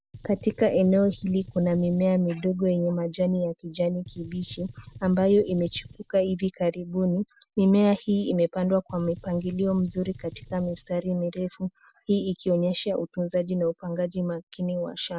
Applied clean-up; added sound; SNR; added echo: none; Gunshot, gunfire; 20 dB; none.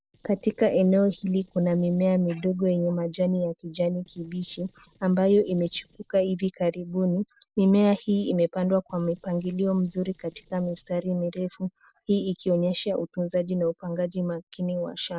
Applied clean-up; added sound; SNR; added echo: neural separator model SepFormer DNS4.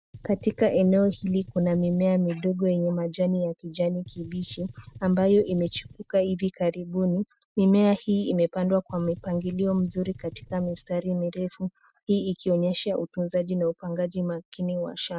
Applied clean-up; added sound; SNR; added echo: neural mask model RNNoise.